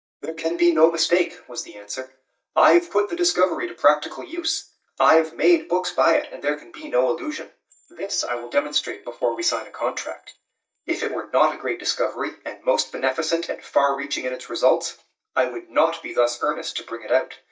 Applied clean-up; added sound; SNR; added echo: neural mask model DeepFilterNet 3.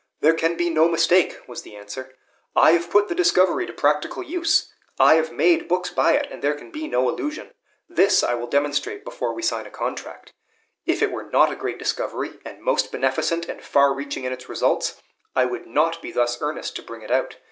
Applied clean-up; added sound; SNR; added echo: none; none; none; none.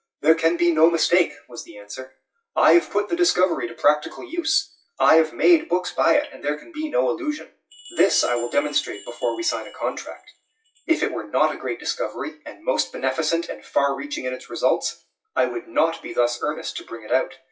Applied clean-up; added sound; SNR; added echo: classical method WPE with log-MMSE.